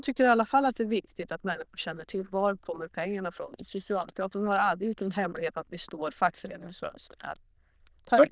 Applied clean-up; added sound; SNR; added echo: neural diffusion model UNIVERSE++.